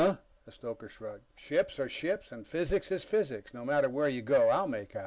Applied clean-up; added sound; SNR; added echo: none; none; none; none.